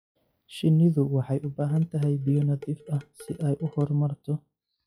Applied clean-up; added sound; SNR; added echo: classical method log-MMSE.